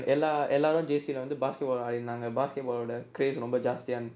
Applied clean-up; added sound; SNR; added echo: none; none; none; none.